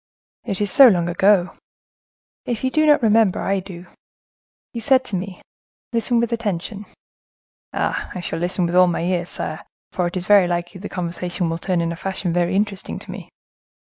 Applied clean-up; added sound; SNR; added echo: none; none; none; none.